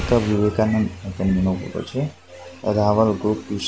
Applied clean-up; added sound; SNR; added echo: none; none; none; none.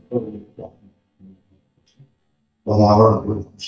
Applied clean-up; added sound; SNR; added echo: neural mask model DeepFilterNet 3.